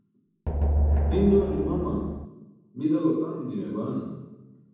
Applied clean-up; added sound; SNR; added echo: none; Drum; -2 dB; reverberation time 1.2 s.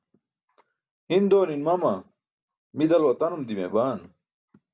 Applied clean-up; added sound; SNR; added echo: none; none; none; none.